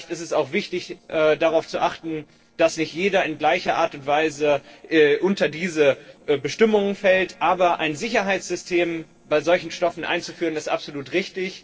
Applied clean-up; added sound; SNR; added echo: neural separator model SepFormer DNS4.